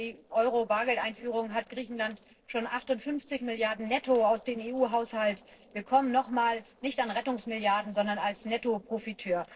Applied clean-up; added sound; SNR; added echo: neural separator model SepFormer DNS4.